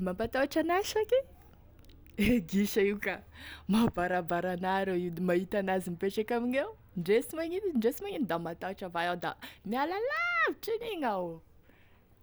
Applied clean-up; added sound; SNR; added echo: none; none; none; none.